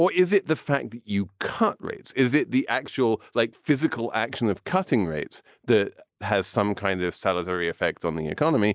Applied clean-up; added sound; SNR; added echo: none; none; none; none.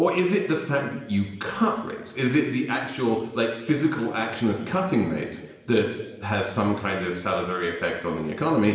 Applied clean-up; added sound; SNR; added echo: none; Coin (dropping); 16 dB; reverberation time 1.1 s.